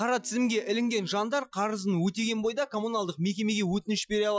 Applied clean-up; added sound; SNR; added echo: classical method Wiener filter.